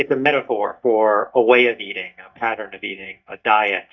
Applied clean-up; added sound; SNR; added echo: neural mask model DeepFilterNet 3.